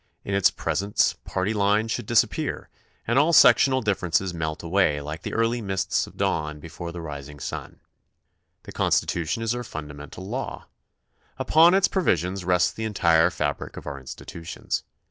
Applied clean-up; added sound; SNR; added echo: none; none; none; none.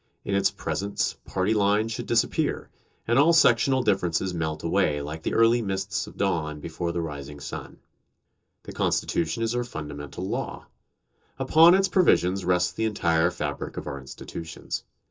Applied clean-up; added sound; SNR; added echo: none; none; none; reverberation time 0.2 s.